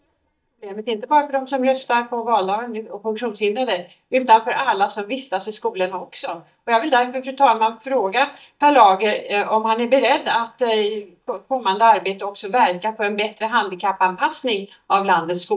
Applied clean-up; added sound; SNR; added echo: neural mask model DeepFilterNet 3.